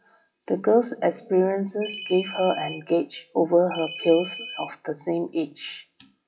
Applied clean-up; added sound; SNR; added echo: classical method WPE with log-MMSE.